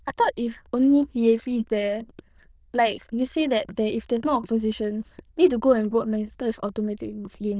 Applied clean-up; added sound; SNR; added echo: neural diffusion model UNIVERSE++.